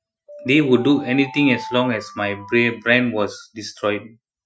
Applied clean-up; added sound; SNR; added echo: classical method Wiener filter.